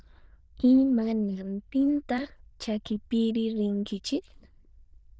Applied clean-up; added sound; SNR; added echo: neural diffusion model UNIVERSE++.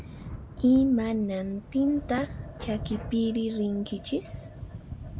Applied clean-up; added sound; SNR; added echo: none; Thunder / Rain; 12 dB; none.